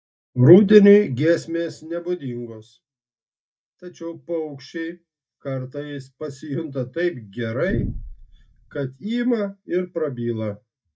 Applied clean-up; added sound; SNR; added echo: neural mask model DeepFilterNet 3.